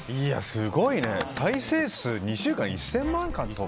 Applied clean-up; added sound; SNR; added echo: none; Growling; 18 dB; none.